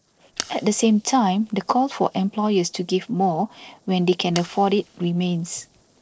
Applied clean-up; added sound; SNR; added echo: neural separator model SepFormer DNS4.